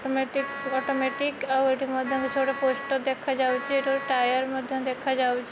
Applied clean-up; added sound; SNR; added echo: none; Wind instrument, woodwind instrument; 10 dB; none.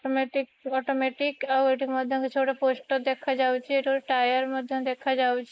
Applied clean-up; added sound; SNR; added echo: neural mask model Resemble Enhance denoiser.